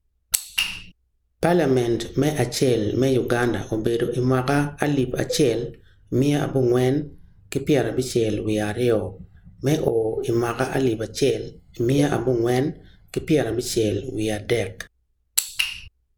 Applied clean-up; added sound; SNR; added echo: none; Cowbell; 17 dB; none.